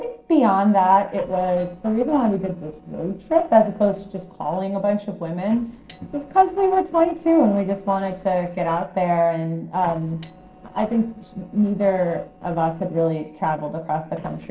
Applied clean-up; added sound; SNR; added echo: neural separator model SepFormer DNS4.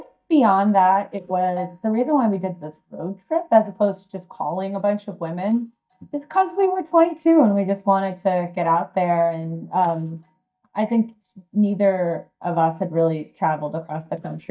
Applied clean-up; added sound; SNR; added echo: neural mask model DeepFilterNet 3.